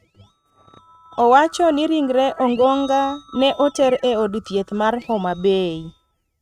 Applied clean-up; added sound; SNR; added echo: neural mask model RNNoise.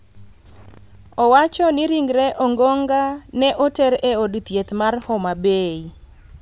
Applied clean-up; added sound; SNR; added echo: none; none; none; none.